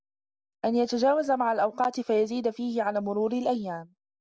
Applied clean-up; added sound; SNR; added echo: none; none; none; none.